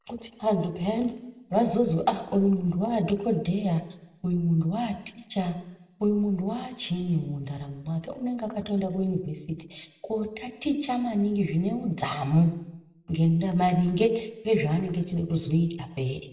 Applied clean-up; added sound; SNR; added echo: none; none; none; reverberation time 0.9 s.